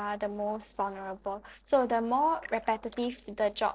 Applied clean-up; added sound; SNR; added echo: neural separator model SepFormer DNS4.